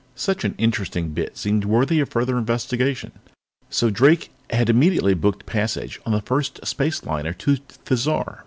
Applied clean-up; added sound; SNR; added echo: none; none; none; none.